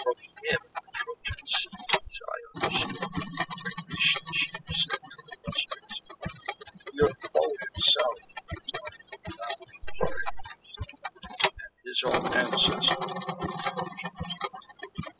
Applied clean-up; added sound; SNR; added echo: classical method spectral subtraction.